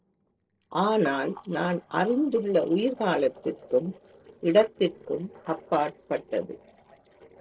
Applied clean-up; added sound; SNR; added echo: neural separator model SepFormer DNS4.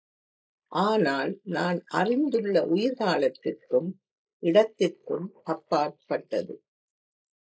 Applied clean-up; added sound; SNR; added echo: neural mask model Resemble Enhance denoiser.